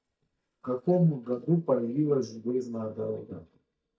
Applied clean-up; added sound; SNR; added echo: neural mask model DeepFilterNet 3.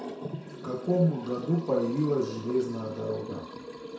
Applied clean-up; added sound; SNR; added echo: none; Liquid; 11 dB; reverberation time 0.5 s.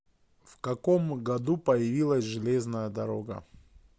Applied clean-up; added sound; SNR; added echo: none; none; none; none.